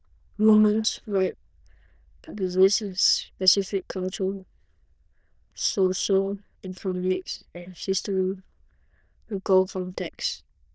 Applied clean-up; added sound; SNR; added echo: neural diffusion model UNIVERSE++.